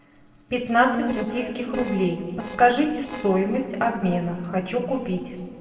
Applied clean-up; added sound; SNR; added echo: neural separator model SepFormer DNS4.